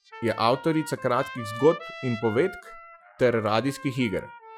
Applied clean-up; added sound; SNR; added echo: classical method Wiener filter.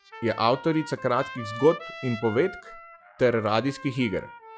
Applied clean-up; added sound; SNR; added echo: classical method log-MMSE.